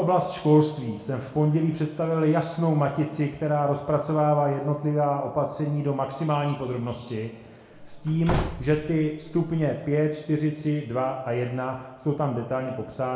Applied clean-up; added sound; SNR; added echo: none; Slam / Wood; 8 dB; reverberation time 0.8 s.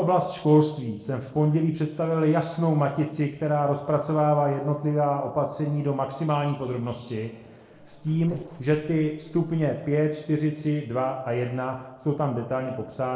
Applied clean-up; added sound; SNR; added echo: neural separator model SepFormer DNS4.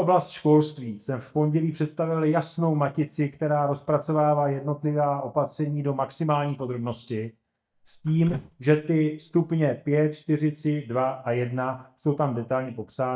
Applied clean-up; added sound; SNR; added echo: neural mask model DeepFilterNet 3.